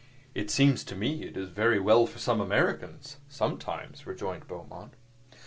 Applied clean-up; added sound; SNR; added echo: none; none; none; none.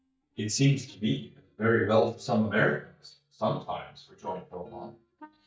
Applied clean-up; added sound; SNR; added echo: neural mask model DeepFilterNet 3.